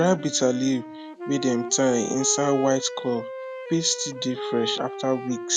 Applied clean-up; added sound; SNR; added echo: none; Wind instrument, woodwind instrument; 9 dB; none.